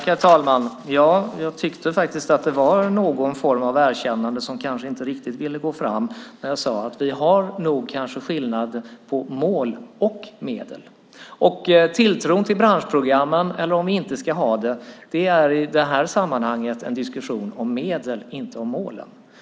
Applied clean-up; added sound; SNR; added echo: none; none; none; none.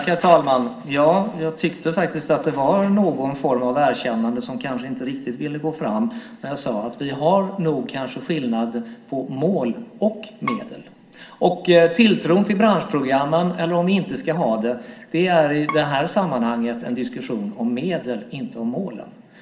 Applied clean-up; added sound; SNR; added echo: none; Bowed string instrument; 16 dB; reverberation time 1.2 s.